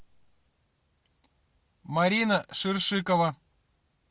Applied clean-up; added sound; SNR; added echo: none; none; none; none.